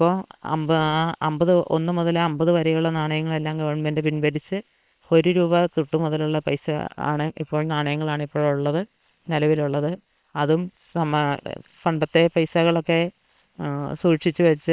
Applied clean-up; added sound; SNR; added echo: neural separator model SepFormer WHAM!.